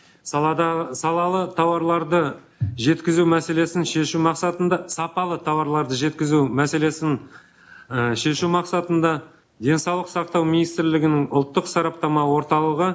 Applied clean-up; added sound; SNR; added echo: none; none; none; none.